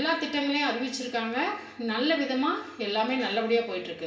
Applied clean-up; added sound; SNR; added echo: none; none; none; reverberation time 0.3 s.